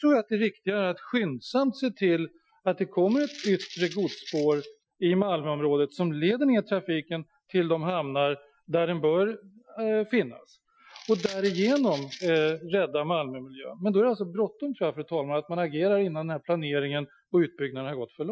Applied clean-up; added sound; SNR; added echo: classical method Wiener filter.